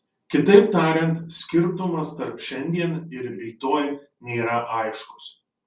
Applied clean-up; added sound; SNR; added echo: none; none; none; none.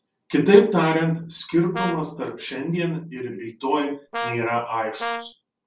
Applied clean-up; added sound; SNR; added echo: none; Brass instrument; 6 dB; none.